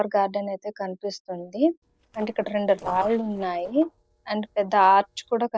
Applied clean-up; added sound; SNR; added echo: neural separator model SepFormer DNS4.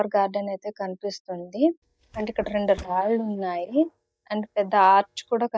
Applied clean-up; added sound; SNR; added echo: neural mask model DeepFilterNet 3.